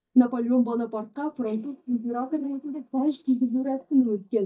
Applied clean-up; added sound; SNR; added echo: neural mask model DeepFilterNet 3.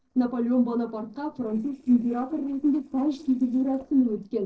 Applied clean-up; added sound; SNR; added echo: neural separator model SepFormer DNS4.